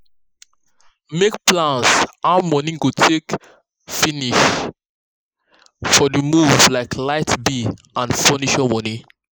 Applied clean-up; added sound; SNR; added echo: neural mask model Resemble Enhance denoiser.